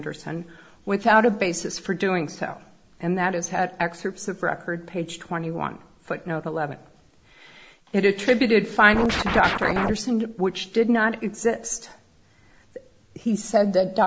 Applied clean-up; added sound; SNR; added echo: none; Scratching (performance technique); 1 dB; none.